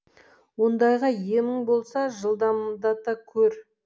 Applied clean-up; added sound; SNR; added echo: none; none; none; none.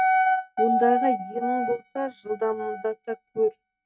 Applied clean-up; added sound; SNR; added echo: neural mask model RNNoise.